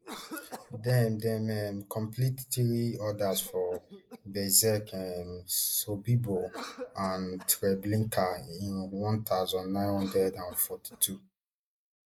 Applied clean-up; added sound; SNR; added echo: neural mask model Resemble Enhance denoiser.